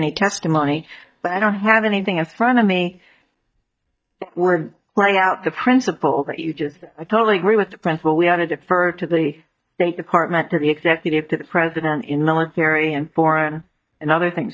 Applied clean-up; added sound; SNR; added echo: neural mask model DeepFilterNet 3.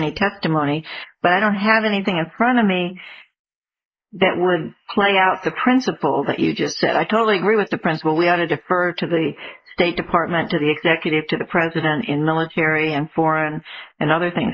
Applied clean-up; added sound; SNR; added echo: neural mask model Resemble Enhance denoiser.